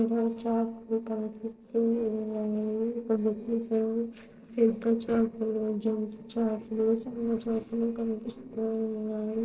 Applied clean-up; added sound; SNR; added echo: neural separator model SepFormer DNS4.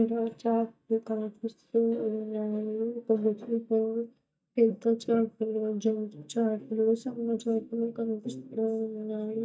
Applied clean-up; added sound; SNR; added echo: neural mask model DeepFilterNet 3.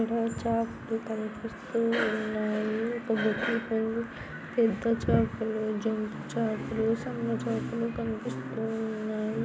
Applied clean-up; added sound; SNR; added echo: none; none; none; none.